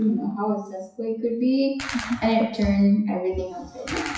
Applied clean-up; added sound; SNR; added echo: classical method WPE with log-MMSE.